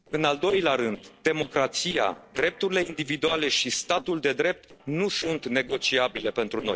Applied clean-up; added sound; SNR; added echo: neural separator model SepFormer DNS4.